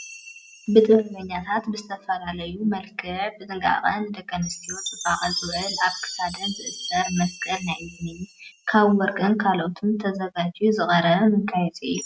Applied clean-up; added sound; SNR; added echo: none; Chime; 14 dB; none.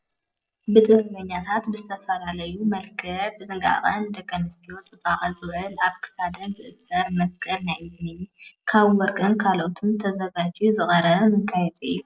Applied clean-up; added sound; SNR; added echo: neural separator model SepFormer DNS4.